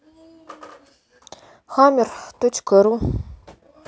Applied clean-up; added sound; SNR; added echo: none; none; none; none.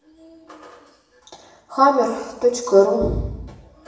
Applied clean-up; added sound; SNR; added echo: none; none; none; reverberation time 0.9 s.